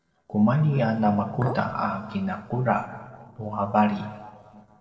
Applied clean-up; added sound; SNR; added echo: neural separator model SepFormer DNS4.